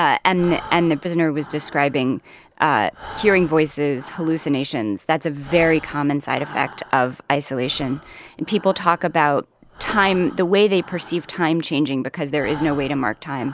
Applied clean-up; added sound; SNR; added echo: none; Breathing; 19 dB; none.